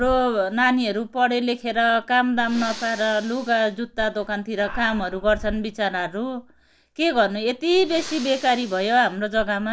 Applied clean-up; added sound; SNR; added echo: none; Breathing; 15 dB; none.